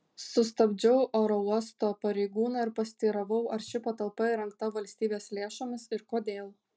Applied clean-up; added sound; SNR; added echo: none; none; none; none.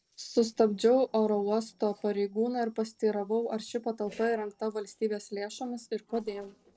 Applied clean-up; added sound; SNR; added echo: neural separator model SepFormer DNS4.